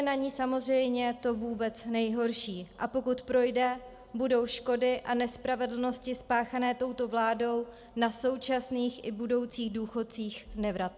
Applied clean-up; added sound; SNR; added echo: none; none; none; none.